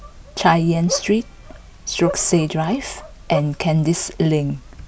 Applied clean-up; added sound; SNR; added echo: none; Bark; 14 dB; none.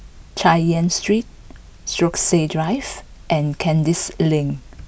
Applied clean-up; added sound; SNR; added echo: none; none; none; none.